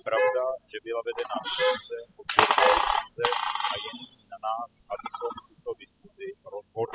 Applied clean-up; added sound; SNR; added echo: classical method spectral subtraction.